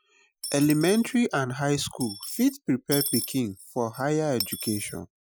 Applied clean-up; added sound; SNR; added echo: classical method Wiener filter.